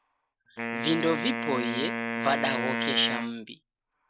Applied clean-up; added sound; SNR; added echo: none; Wind instrument, woodwind instrument; 2 dB; none.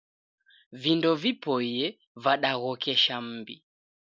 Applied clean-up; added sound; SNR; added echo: none; none; none; none.